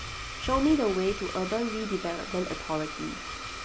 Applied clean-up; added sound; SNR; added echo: none; Domestic sounds, home sounds; 8 dB; none.